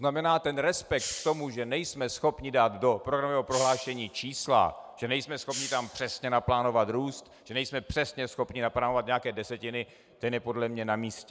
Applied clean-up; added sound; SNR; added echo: none; Hiss; 14 dB; none.